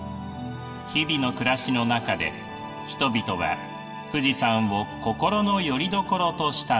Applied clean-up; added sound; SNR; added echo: none; none; none; reverberation time 1.7 s.